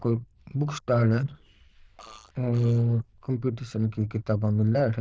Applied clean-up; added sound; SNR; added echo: neural diffusion model UNIVERSE++.